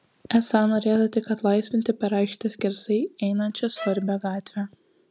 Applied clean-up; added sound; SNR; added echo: none; Bowed string instrument; 15 dB; none.